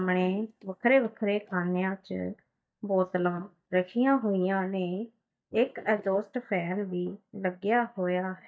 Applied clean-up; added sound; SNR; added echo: neural mask model DeepFilterNet 3.